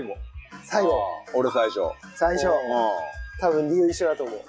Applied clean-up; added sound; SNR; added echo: classical method log-MMSE.